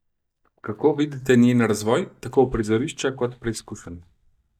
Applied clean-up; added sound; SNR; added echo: neural mask model DeepFilterNet 3.